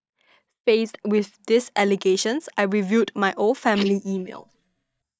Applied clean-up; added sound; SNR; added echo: neural mask model DeepFilterNet 3.